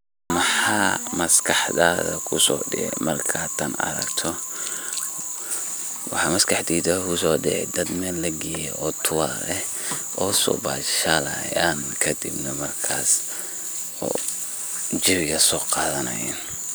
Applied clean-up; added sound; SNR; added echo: none; none; none; none.